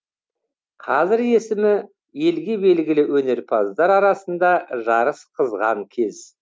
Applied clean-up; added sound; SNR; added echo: none; none; none; none.